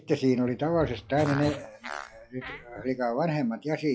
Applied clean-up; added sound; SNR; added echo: classical method log-MMSE.